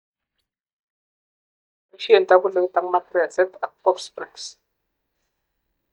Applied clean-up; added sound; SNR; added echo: neural mask model DeepFilterNet 3.